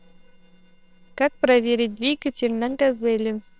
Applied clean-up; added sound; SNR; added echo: neural separator model SepFormer WHAMR!.